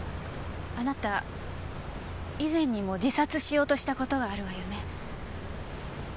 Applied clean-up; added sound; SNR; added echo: none; none; none; none.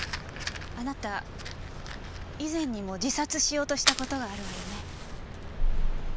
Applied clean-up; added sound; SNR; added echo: none; Fire; -1 dB; none.